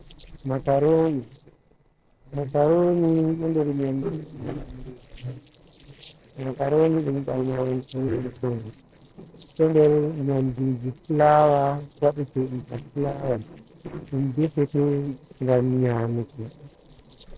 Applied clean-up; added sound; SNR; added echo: neural separator model SepFormer DNS4.